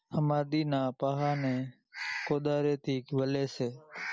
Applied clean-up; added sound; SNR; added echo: none; none; none; none.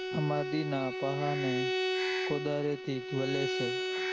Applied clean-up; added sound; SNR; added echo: none; Bowed string instrument; 0 dB; none.